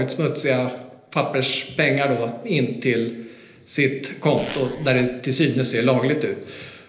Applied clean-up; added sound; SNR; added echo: neural separator model SepFormer DNS4.